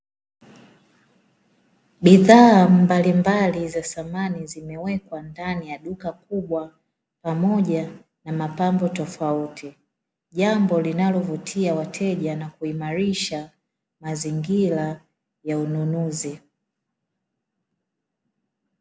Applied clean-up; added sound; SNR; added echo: none; none; none; none.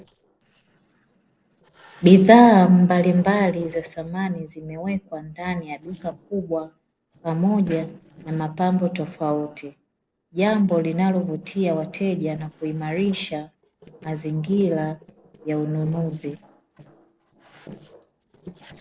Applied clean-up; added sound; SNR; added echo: neural separator model SepFormer DNS4.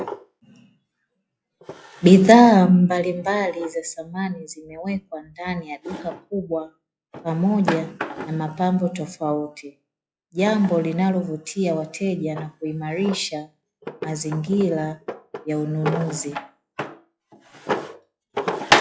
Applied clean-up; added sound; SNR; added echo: classical method log-MMSE.